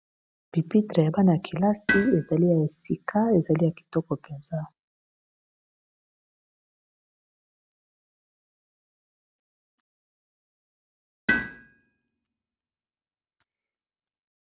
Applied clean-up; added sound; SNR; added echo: none; Tools; 6 dB; none.